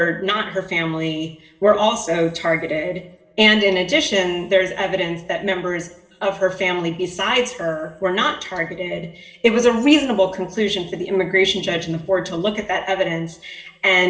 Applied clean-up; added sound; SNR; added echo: none; none; none; reverberation time 0.9 s.